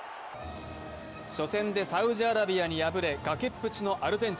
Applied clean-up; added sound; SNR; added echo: none; none; none; none.